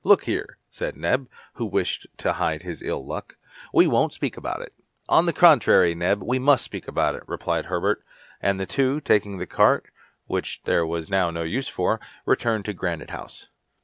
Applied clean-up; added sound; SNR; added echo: none; none; none; none.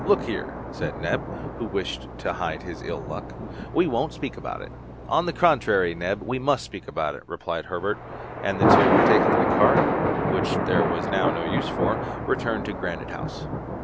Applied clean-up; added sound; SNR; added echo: none; Thunder; -1 dB; none.